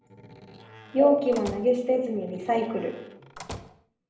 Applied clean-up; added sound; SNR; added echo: none; Slam; 18 dB; reverberation time 0.7 s.